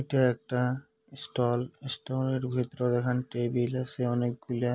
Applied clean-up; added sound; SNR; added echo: none; none; none; none.